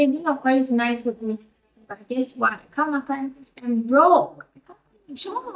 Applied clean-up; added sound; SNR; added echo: neural mask model DeepFilterNet 3.